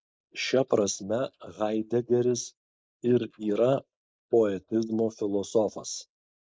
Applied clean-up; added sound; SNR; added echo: neural mask model Resemble Enhance denoiser.